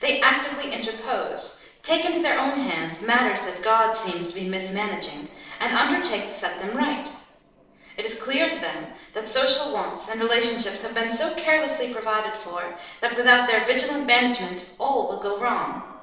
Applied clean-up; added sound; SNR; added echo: neural separator model SepFormer DNS4.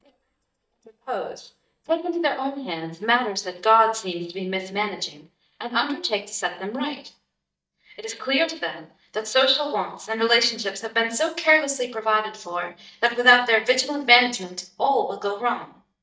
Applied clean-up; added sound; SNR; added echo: neural mask model DeepFilterNet 3.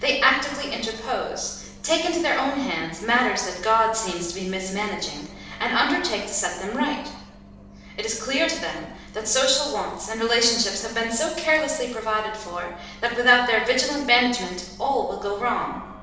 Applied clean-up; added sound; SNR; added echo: none; Bus; 19 dB; reverberation time 0.9 s.